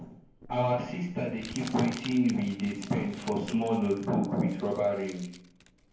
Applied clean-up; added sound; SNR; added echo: none; Crumpling, crinkling; 19 dB; reverberation time 0.9 s.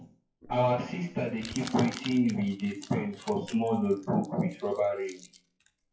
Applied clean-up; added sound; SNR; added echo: classical method WPE with log-MMSE.